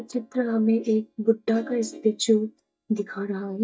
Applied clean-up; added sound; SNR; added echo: neural mask model DeepFilterNet 3.